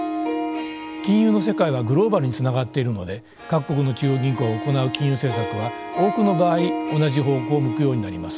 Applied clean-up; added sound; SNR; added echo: none; Harp; 7 dB; none.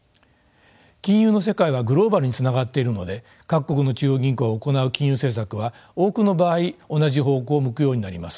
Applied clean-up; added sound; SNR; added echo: none; none; none; none.